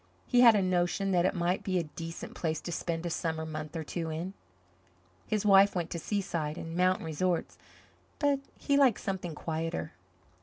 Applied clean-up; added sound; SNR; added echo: none; none; none; none.